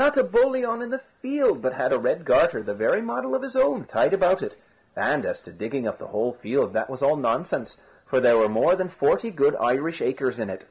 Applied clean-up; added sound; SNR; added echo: none; none; none; none.